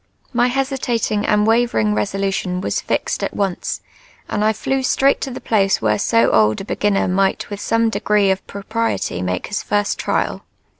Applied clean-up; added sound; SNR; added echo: none; none; none; none.